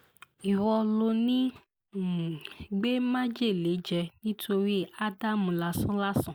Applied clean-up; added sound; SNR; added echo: none; none; none; none.